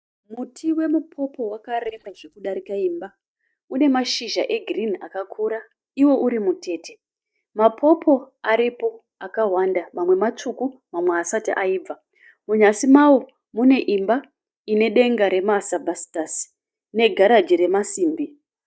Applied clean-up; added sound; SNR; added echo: neural mask model DeepFilterNet 3.